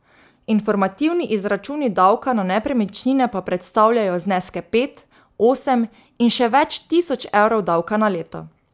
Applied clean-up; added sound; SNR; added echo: none; none; none; none.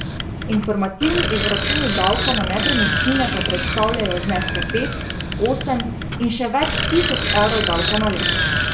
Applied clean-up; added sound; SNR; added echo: none; Bicycle; 0 dB; reverberation time 0.5 s.